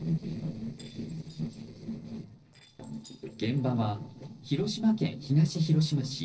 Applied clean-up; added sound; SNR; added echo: neural separator model SepFormer DNS4.